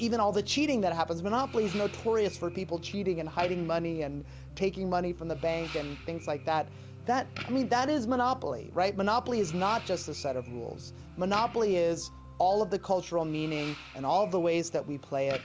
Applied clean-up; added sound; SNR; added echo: none; Fireworks; 19 dB; none.